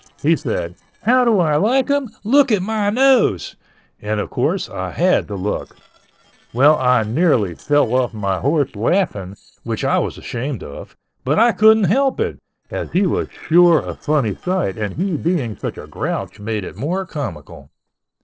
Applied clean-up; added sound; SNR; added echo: neural separator model SepFormer DNS4.